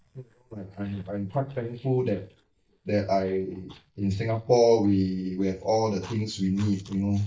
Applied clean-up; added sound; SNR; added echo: neural mask model DeepFilterNet 3.